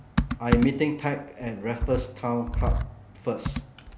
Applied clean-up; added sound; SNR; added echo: none; Computer keyboard; 1 dB; none.